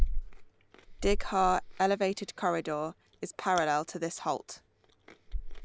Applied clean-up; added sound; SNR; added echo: none; Chewing, mastication; 3 dB; none.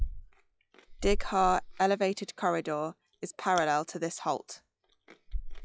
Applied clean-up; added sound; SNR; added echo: classical method log-MMSE.